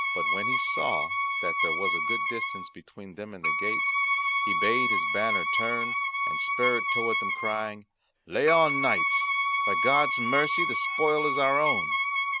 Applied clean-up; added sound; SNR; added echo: none; Wind instrument, woodwind instrument; -3 dB; none.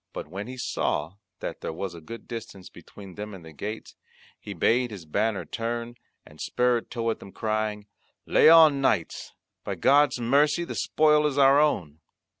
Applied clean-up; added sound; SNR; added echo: none; none; none; none.